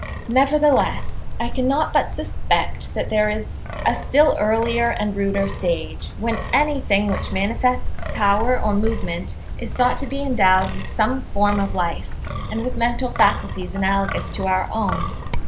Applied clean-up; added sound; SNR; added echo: none; Wind; 4 dB; none.